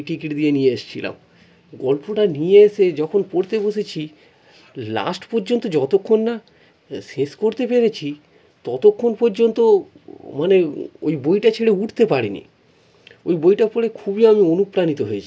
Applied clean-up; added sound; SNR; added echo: none; none; none; none.